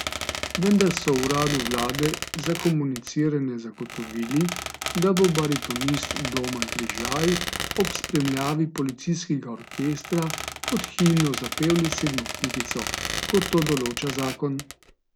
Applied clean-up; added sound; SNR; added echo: none; Squeak; 6 dB; none.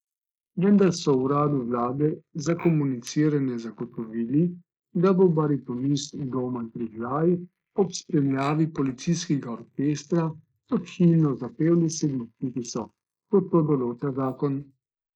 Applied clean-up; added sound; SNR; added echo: neural mask model Resemble Enhance denoiser.